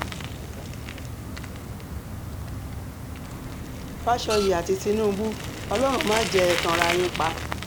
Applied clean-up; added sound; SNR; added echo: none; Bicycle + Printer; 4 dB; none.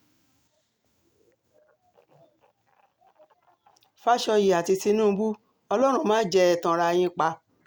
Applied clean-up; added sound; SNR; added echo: none; none; none; none.